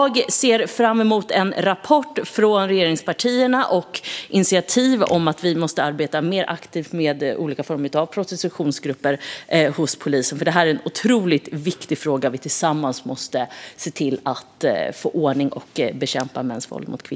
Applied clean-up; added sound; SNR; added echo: none; none; none; none.